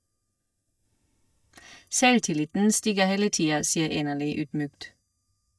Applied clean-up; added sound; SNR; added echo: neural mask model DeepFilterNet 3.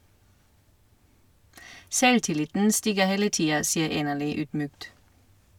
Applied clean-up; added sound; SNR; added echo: none; none; none; none.